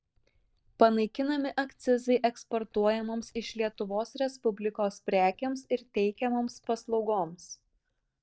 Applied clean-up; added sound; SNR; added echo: neural mask model DeepFilterNet 3.